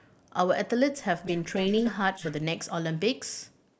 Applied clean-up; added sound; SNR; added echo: neural mask model Resemble Enhance denoiser.